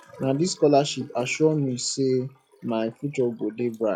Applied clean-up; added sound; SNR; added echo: classical method log-MMSE.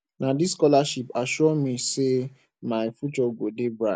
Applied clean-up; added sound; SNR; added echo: none; none; none; none.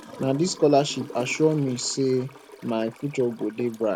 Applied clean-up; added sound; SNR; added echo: none; Toilet flush / Gurgling; 17 dB; none.